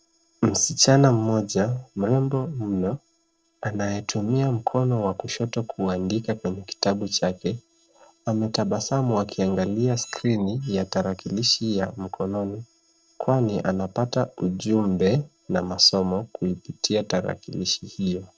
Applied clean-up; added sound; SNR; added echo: neural separator model SepFormer DNS4.